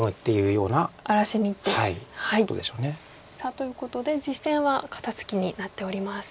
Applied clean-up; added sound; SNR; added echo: none; none; none; none.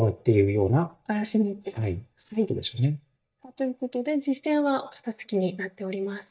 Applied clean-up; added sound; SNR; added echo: neural mask model DeepFilterNet 3.